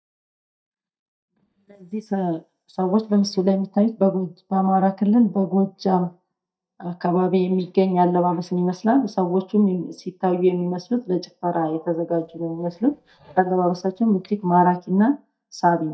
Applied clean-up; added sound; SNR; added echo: neural mask model DeepFilterNet 3.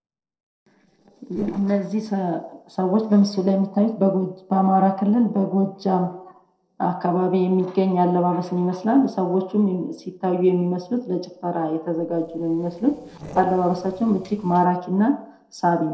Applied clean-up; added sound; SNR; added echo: neural separator model SepFormer DNS4.